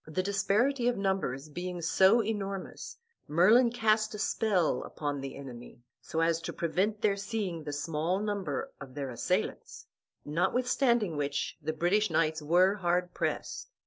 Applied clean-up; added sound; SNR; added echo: none; none; none; none.